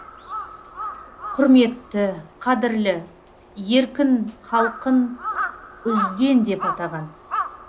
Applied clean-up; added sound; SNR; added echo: none; Crow; 9 dB; none.